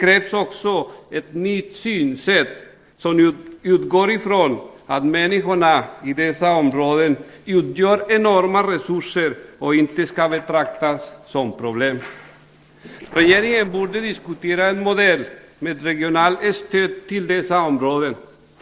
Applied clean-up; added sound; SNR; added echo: neural separator model SepFormer DNS4.